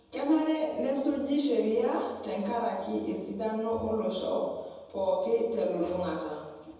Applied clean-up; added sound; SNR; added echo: none; Dishes, pots, and pans; 19 dB; reverberation time 1.1 s.